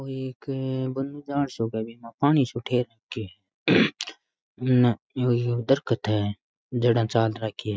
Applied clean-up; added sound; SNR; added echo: none; none; none; none.